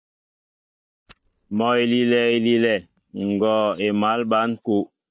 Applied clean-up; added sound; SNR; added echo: neural mask model DeepFilterNet 3.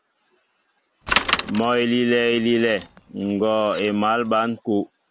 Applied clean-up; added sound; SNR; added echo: none; Bicycle; 8 dB; none.